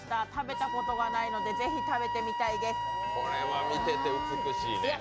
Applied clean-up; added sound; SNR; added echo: none; Wind instrument, woodwind instrument; 0 dB; none.